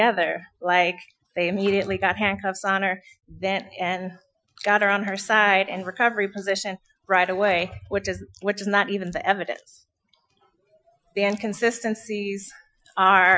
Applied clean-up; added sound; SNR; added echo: classical method Wiener filter.